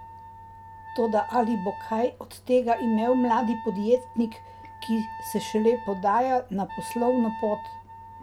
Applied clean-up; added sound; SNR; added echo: none; Wind instrument, woodwind instrument; 13 dB; none.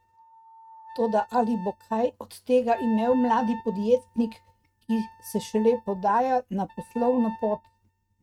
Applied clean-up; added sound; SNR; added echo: neural mask model RNNoise.